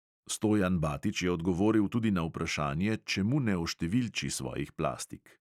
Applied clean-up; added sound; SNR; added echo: none; none; none; none.